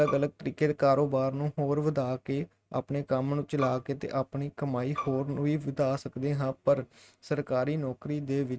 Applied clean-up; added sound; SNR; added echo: neural mask model RNNoise.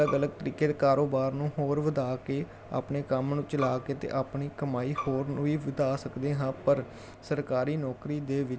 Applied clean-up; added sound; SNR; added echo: none; Bowed string instrument; 11 dB; none.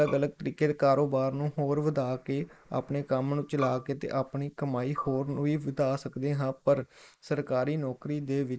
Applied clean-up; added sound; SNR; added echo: neural mask model Resemble Enhance denoiser.